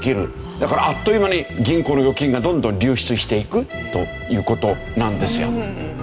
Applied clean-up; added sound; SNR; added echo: none; Accordion; 15 dB; none.